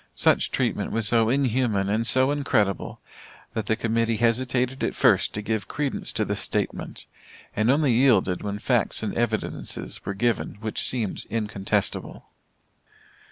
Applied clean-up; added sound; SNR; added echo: none; none; none; none.